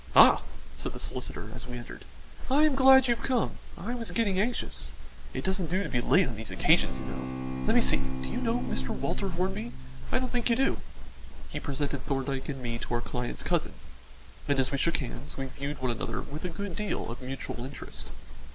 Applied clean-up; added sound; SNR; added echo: none; Bowed string instrument; 11 dB; none.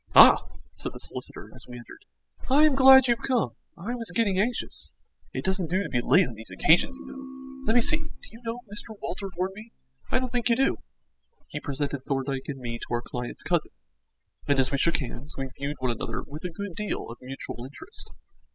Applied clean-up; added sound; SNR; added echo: classical method spectral subtraction.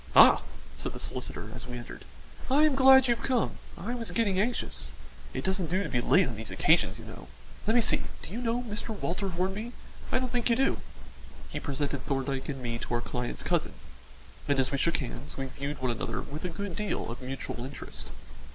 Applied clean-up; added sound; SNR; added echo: none; none; none; none.